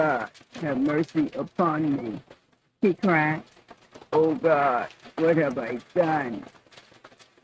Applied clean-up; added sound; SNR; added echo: neural mask model RNNoise.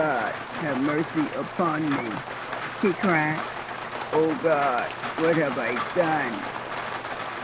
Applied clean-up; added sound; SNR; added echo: none; Rain; 6 dB; none.